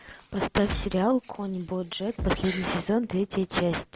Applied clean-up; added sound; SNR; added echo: none; Bass drum; 9 dB; none.